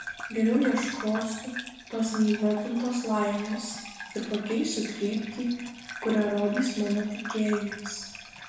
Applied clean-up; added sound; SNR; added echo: none; Bathtub (filling or washing) / Gurgling; 12 dB; reverberation time 1.0 s.